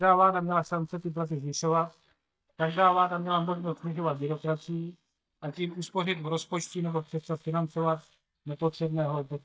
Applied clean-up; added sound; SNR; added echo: neural mask model DeepFilterNet 3.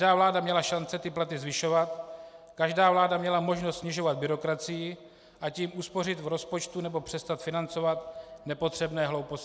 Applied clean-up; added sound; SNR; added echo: none; none; none; none.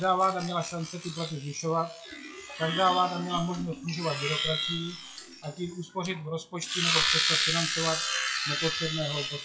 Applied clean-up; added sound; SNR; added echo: classical method WPE with log-MMSE.